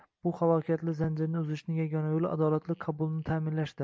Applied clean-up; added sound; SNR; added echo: none; none; none; none.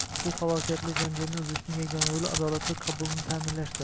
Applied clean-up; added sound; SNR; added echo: none; Crackle; 2 dB; none.